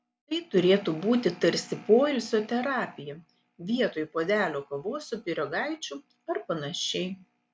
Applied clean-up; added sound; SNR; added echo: none; none; none; none.